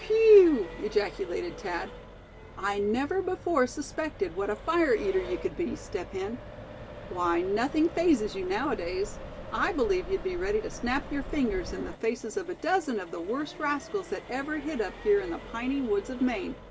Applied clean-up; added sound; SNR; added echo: none; Accelerating, revving, vroom; 13 dB; none.